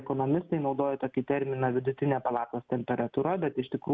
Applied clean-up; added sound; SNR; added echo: none; none; none; none.